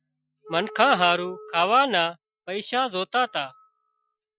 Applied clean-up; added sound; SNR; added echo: classical method Wiener filter.